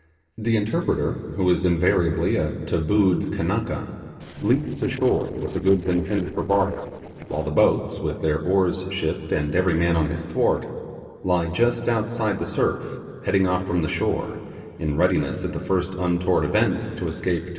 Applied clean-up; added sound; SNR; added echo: neural separator model SepFormer DNS4.